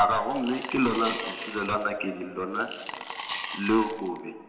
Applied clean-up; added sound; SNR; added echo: none; Coin (dropping) / Glass; 11 dB; reverberation time 1.9 s.